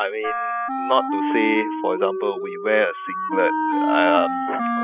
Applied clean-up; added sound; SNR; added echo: classical method spectral subtraction.